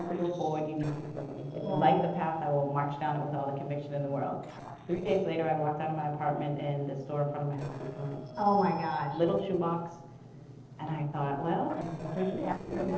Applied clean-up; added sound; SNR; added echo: neural separator model SepFormer DNS4.